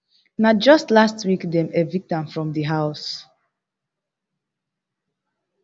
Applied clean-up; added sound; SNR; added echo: none; none; none; none.